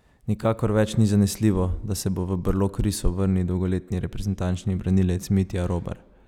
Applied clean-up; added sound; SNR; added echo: none; none; none; none.